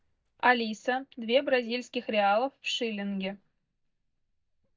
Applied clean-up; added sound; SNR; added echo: neural mask model DeepFilterNet 3.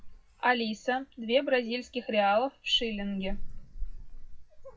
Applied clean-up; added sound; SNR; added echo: classical method WPE with log-MMSE.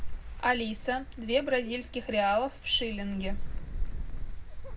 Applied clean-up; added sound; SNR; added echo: none; Wind; 3 dB; reverberation time 0.3 s.